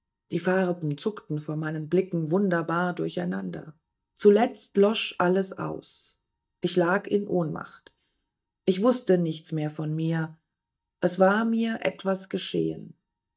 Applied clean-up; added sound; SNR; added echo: neural mask model DeepFilterNet 3.